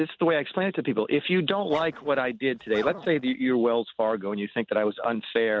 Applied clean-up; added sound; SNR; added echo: neural mask model RNNoise.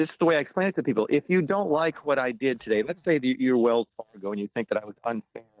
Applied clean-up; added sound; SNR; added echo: neural mask model DeepFilterNet 3.